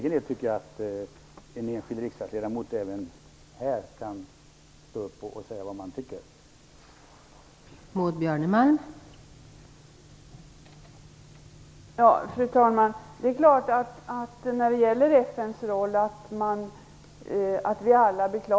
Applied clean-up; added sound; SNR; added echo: none; none; none; none.